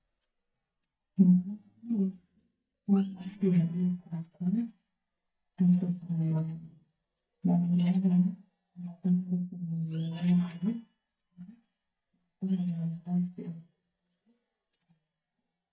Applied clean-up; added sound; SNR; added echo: neural mask model DeepFilterNet 3.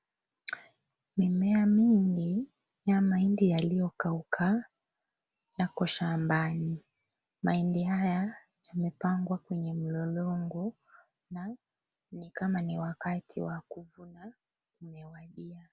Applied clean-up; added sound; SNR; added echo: none; none; none; none.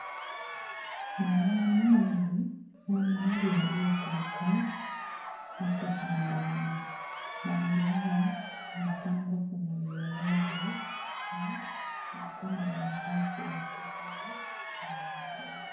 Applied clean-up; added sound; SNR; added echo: none; Crowd; 8 dB; reverberation time 0.9 s.